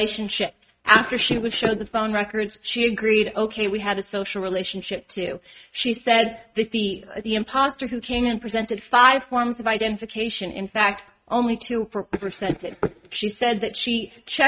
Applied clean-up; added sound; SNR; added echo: neural mask model RNNoise.